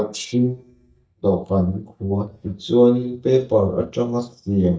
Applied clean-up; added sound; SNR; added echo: neural mask model DeepFilterNet 3.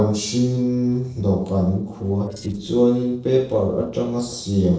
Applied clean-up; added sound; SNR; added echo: neural separator model SepFormer DNS4.